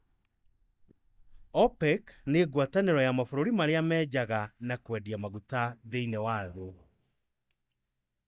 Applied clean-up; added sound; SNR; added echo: neural mask model DeepFilterNet 3.